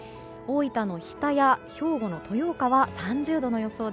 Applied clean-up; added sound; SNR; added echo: none; none; none; none.